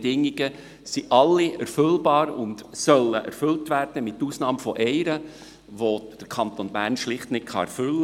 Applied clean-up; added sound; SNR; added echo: none; none; none; none.